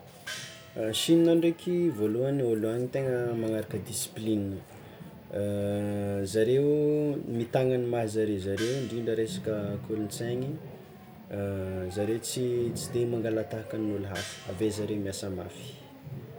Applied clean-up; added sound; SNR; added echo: none; Gong; 15 dB; none.